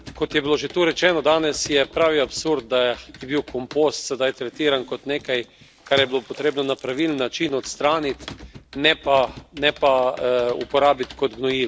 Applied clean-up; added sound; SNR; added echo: none; Computer keyboard + Water / Splash, splatter; 20 dB; none.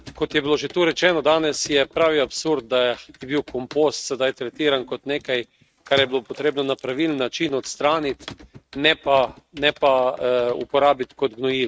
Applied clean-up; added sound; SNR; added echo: neural mask model RNNoise.